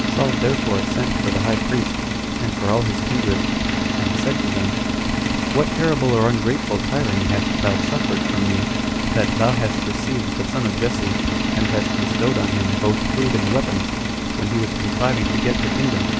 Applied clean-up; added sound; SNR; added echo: none; Engine; -2 dB; none.